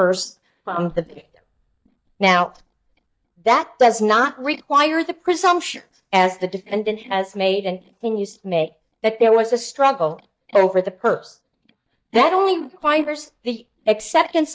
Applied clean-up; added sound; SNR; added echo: neural mask model DeepFilterNet 3.